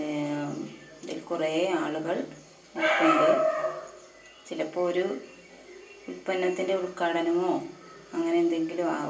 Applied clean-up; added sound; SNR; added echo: none; none; none; reverberation time 0.3 s.